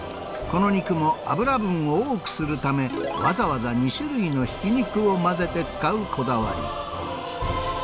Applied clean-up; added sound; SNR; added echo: none; Wind; 15 dB; none.